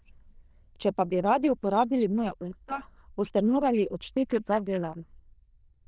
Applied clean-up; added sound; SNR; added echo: neural diffusion model UNIVERSE++.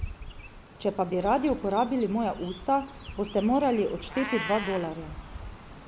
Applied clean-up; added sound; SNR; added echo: none; Chirp, tweet + Meow; 12 dB; none.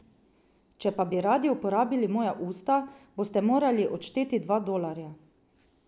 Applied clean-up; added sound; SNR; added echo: none; none; none; none.